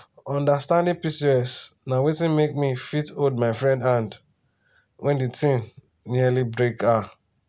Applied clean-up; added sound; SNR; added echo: none; none; none; none.